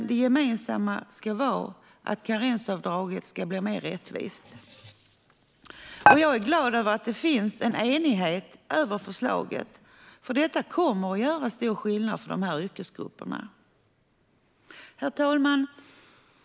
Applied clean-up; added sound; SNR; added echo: none; Dishes, pots, and pans; -4 dB; none.